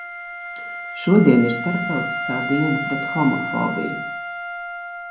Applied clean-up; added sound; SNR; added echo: none; Wind instrument, woodwind instrument; 6 dB; reverberation time 0.6 s.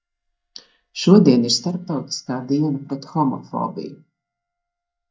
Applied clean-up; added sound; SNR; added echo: neural mask model DeepFilterNet 3.